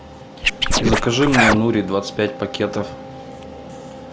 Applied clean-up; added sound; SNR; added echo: none; Scratching (performance technique); -4 dB; none.